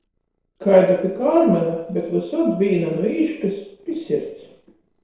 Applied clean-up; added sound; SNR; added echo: neural separator model SepFormer DNS4.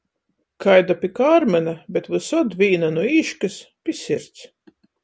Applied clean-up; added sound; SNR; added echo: none; none; none; none.